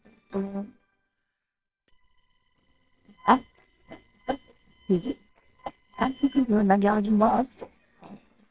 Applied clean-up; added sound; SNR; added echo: neural separator model SepFormer WHAMR!.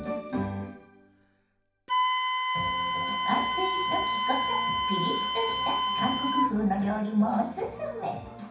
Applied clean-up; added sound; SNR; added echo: none; Wind instrument, woodwind instrument; -1 dB; reverberation time 0.6 s.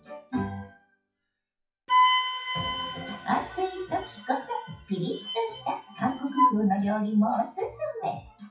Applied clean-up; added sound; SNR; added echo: classical method WPE with log-MMSE.